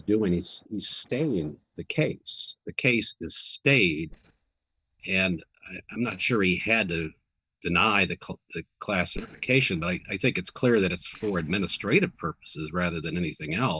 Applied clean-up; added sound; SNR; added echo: neural mask model DeepFilterNet 3.